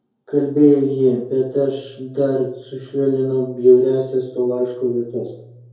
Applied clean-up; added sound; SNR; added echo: none; none; none; reverberation time 2.3 s.